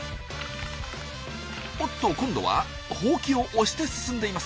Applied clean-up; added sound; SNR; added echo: none; none; none; none.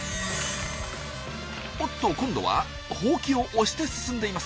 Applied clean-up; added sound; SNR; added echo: none; Plucked string instrument; 11 dB; none.